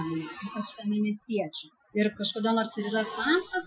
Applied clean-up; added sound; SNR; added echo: classical method Wiener filter.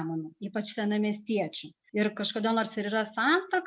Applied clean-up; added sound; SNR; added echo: none; none; none; none.